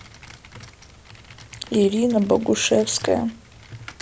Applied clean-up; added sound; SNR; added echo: none; Computer keyboard; 20 dB; none.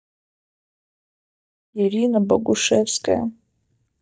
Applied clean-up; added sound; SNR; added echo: neural mask model DeepFilterNet 3.